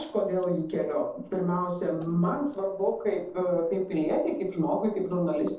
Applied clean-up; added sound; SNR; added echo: neural separator model SepFormer DNS4.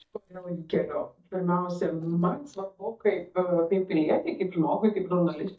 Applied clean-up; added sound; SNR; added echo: neural mask model DeepFilterNet 3.